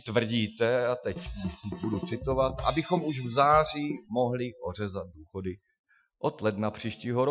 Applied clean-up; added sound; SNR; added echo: classical method Wiener filter.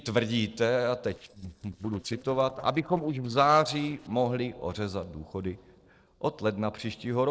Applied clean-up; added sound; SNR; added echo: neural separator model SepFormer DNS4.